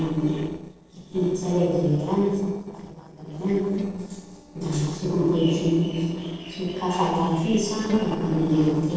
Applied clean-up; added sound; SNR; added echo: neural separator model SepFormer DNS4.